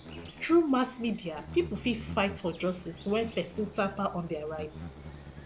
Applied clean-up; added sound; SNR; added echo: none; Insect + Rattle (instrument); 13 dB; none.